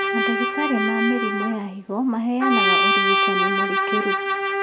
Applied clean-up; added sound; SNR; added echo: none; Trumpet; -4 dB; none.